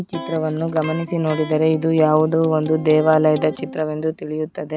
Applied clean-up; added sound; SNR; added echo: none; Electric guitar; 14 dB; none.